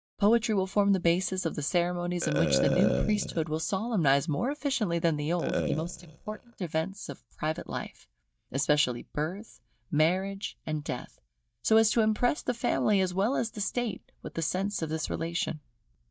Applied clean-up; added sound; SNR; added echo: neural mask model DeepFilterNet 3.